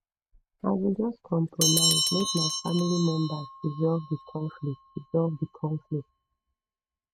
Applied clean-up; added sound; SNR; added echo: neural mask model RNNoise.